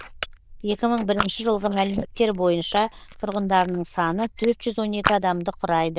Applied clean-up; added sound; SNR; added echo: neural diffusion model UNIVERSE++.